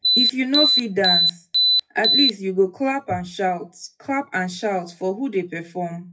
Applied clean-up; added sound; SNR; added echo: classical method WPE with log-MMSE.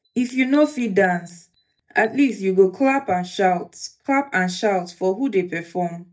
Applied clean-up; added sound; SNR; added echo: neural mask model DeepFilterNet 3.